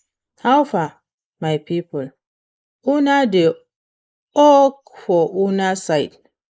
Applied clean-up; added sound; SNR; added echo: neural mask model Resemble Enhance denoiser.